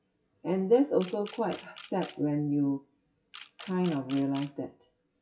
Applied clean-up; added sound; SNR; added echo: classical method WPE with log-MMSE.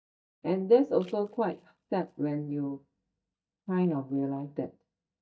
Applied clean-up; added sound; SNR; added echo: neural mask model DeepFilterNet 3.